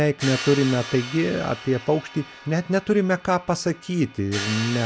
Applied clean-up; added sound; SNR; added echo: none; Crash cymbal; 12 dB; none.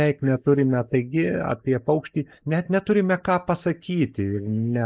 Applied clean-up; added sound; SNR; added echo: neural mask model Resemble Enhance denoiser.